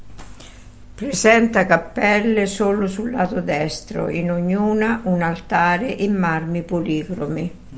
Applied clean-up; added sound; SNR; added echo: none; none; none; none.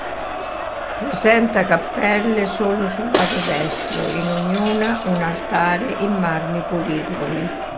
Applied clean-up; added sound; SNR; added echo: none; Crowd + Shatter; 4 dB; none.